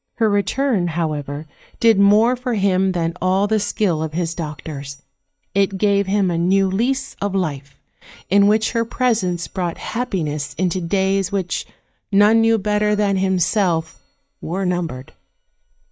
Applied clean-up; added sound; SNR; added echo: neural mask model DeepFilterNet 3.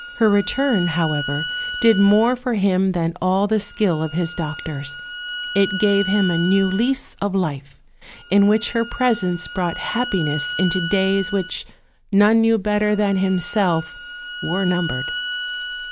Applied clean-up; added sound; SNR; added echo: none; Bowed string instrument; 9 dB; none.